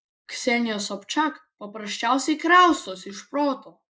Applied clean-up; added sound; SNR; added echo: neural mask model Resemble Enhance denoiser.